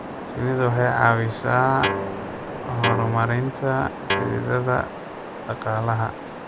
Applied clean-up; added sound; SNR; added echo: none; Waves, surf + Guitar; 6 dB; none.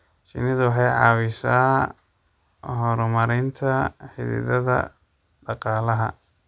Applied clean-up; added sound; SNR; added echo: none; none; none; none.